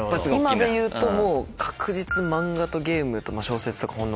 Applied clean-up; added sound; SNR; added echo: none; none; none; none.